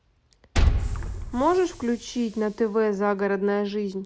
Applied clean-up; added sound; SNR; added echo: none; Liquid; 3 dB; none.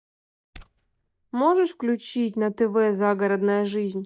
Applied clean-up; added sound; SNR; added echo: neural mask model DeepFilterNet 3.